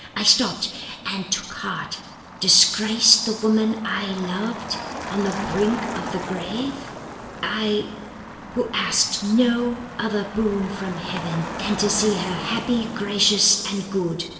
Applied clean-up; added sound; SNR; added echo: none; Motor vehicle (road); 11 dB; reverberation time 0.9 s.